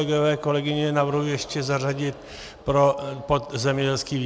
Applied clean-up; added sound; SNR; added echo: none; none; none; none.